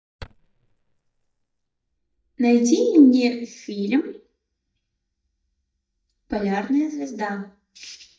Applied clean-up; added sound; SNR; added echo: neural mask model DeepFilterNet 3.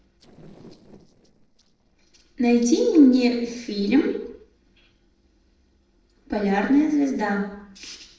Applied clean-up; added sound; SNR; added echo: neural separator model SepFormer DNS4.